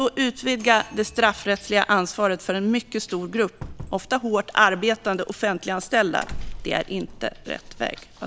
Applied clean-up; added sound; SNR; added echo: none; Doorbell; 16 dB; none.